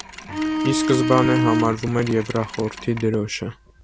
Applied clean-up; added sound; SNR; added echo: none; Bowed string instrument + Mechanisms; 3 dB; none.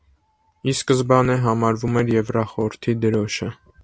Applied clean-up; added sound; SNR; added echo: none; none; none; none.